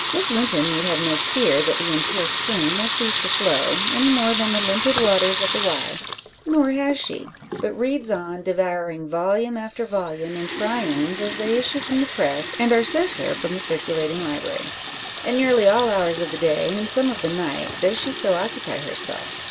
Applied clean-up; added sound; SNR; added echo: none; Sink (filling or washing) / Water tap, faucet / Liquid; 0 dB; none.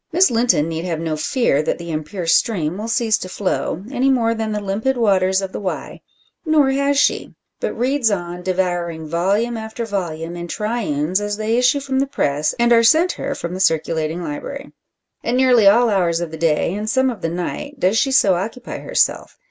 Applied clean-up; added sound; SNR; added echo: none; none; none; none.